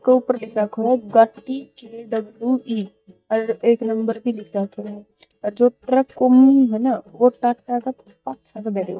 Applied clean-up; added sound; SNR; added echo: neural mask model DeepFilterNet 3.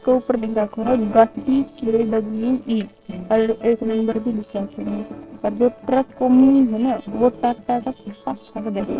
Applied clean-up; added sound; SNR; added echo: neural separator model SepFormer DNS4.